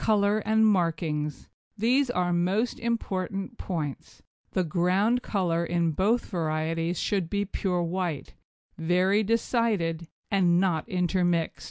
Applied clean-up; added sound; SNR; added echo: none; none; none; none.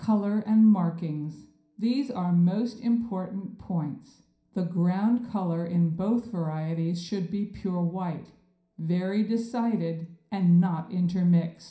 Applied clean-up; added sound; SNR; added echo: none; none; none; reverberation time 0.5 s.